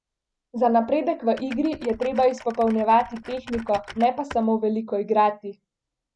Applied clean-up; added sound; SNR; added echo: none; Typing; 19 dB; none.